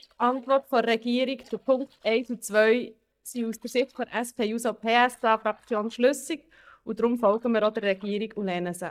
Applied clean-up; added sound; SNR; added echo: neural mask model DeepFilterNet 3.